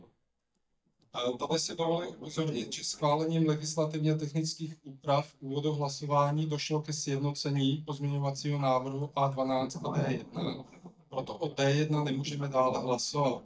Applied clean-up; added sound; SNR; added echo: neural mask model DeepFilterNet 3.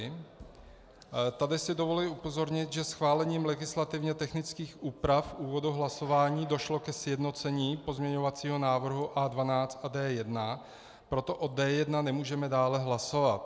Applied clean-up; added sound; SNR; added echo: none; none; none; none.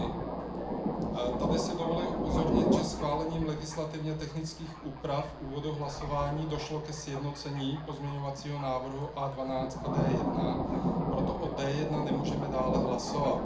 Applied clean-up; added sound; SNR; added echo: none; Thunder; -1 dB; reverberation time 0.4 s.